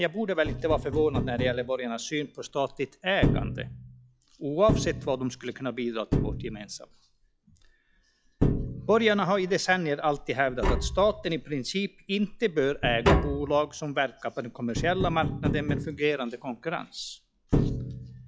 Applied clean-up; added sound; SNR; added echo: classical method log-MMSE.